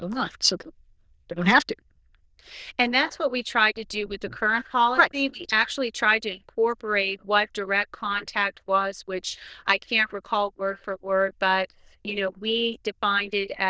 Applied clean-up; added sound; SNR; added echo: neural diffusion model UNIVERSE++.